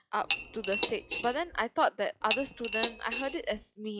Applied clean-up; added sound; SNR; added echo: classical method log-MMSE.